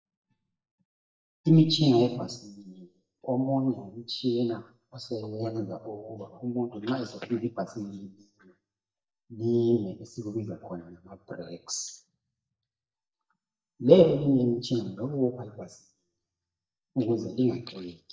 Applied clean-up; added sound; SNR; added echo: neural mask model DeepFilterNet 3.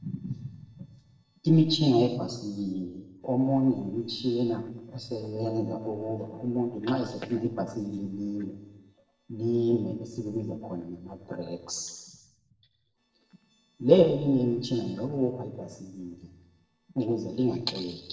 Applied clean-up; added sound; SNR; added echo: neural separator model SepFormer DNS4.